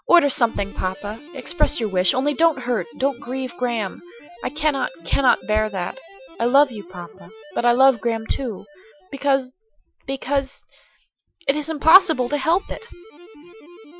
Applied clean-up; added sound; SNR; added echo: classical method Wiener filter.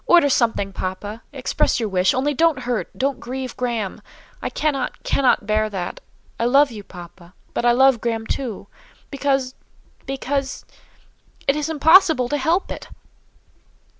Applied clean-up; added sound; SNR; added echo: none; none; none; none.